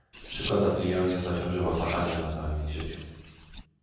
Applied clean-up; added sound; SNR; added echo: none; Car; 11 dB; reverberation time 1.3 s.